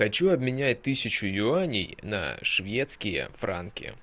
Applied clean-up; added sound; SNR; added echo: none; none; none; none.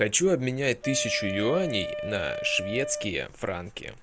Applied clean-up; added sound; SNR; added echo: none; Wind instrument, woodwind instrument; 6 dB; none.